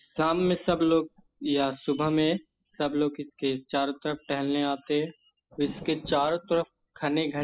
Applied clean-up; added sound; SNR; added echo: classical method spectral subtraction.